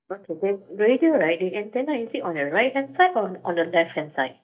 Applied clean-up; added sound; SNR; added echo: neural mask model DeepFilterNet 3.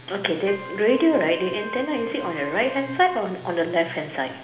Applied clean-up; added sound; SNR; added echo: none; Organ; 14 dB; reverberation time 1.0 s.